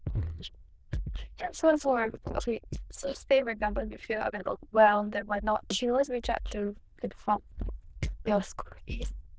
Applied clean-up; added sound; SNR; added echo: neural diffusion model UNIVERSE++.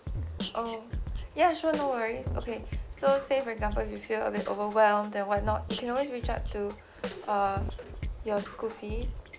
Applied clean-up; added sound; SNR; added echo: none; Drum kit; 7 dB; none.